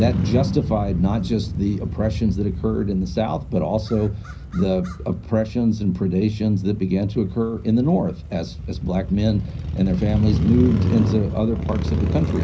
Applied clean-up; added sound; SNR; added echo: none; Motorcycle; 5 dB; reverberation time 0.4 s.